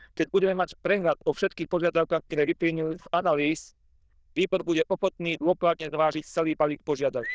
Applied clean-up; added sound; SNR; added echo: neural diffusion model UNIVERSE++.